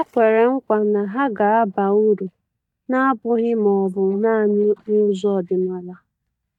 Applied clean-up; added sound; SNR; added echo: neural mask model DeepFilterNet 3.